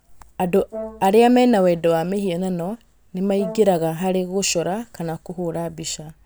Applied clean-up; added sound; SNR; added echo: none; Brass instrument; 17 dB; none.